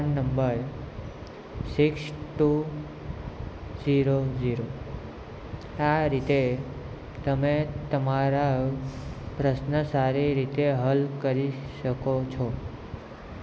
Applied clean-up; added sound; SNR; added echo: none; none; none; none.